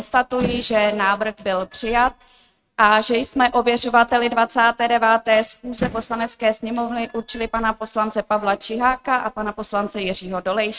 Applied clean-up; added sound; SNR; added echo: neural mask model RNNoise.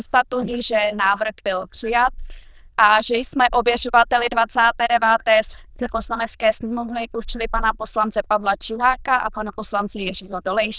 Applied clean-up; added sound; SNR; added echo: neural diffusion model UNIVERSE++.